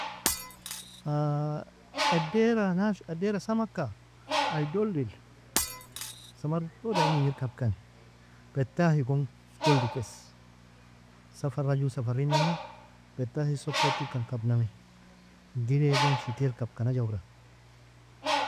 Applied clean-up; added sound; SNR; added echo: none; Shatter + Bird; 5 dB; none.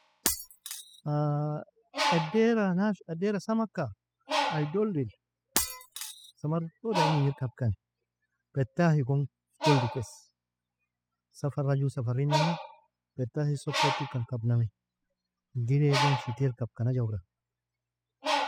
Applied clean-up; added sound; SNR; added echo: classical method spectral subtraction.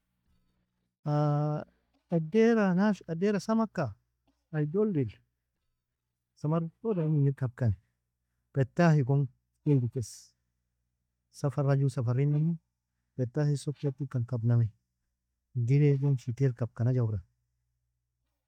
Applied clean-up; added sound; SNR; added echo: neural mask model DeepFilterNet 3.